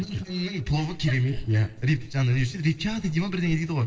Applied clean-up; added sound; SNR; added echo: neural separator model SepFormer DNS4.